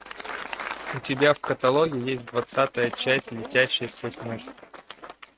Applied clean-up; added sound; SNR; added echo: neural mask model RNNoise.